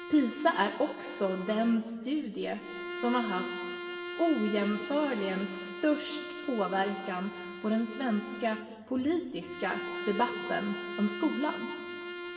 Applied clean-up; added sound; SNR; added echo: none; Bowed string instrument; 9 dB; reverberation time 2.4 s.